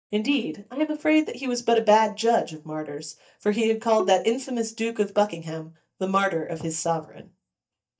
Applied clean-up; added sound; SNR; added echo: neural mask model DeepFilterNet 3.